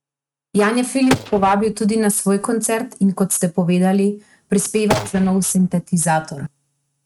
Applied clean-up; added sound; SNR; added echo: neural mask model RNNoise.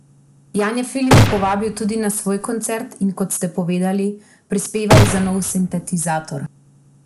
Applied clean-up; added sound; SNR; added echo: none; Gunshot, gunfire; -3 dB; none.